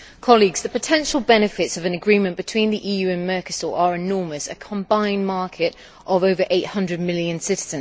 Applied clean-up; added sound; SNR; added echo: none; none; none; none.